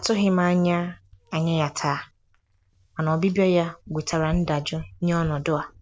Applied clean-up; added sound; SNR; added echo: none; Bicycle; 19 dB; none.